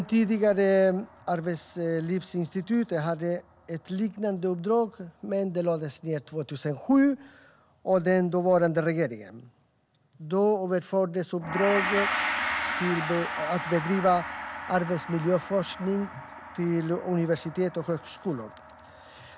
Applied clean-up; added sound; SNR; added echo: none; Gong; 10 dB; none.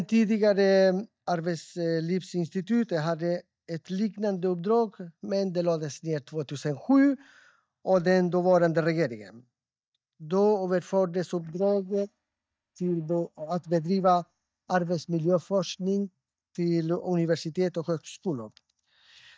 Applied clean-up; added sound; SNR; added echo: neural mask model DeepFilterNet 3.